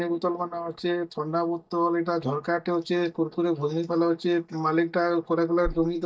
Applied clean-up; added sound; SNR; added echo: neural mask model DeepFilterNet 3.